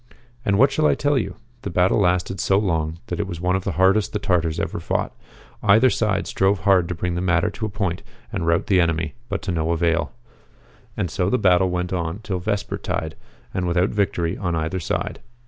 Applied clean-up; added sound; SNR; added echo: none; none; none; none.